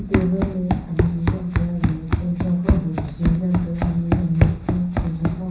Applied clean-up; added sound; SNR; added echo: none; Run; 0 dB; reverberation time 0.6 s.